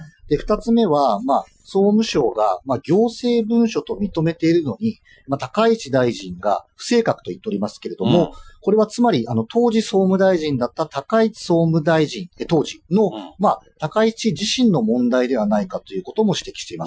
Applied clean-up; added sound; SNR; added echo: classical method Wiener filter.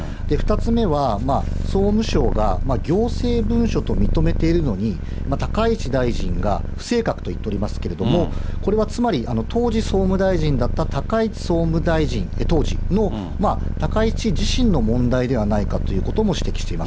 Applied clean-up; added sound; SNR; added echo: none; Purr; 1 dB; none.